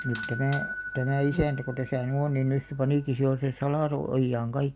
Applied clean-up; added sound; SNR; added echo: none; Bell / Doorbell; 2 dB; none.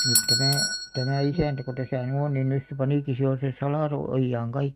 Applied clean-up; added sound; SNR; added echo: neural mask model RNNoise.